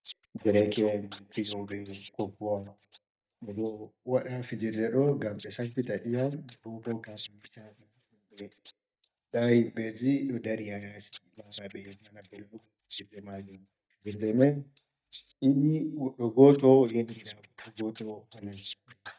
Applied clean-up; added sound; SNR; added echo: neural mask model DeepFilterNet 3.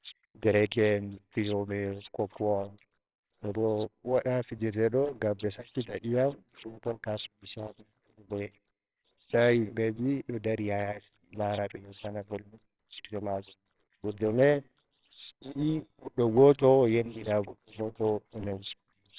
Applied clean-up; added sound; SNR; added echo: neural separator model SepFormer WHAMR!.